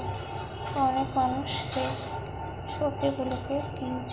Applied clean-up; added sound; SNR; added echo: none; Bowed string instrument; 17 dB; reverberation time 2.8 s.